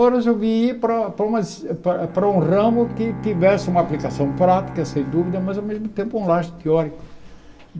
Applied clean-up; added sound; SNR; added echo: none; Bowed string instrument; 14 dB; reverberation time 0.3 s.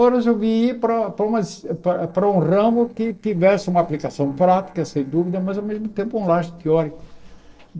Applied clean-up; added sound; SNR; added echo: neural separator model SepFormer DNS4.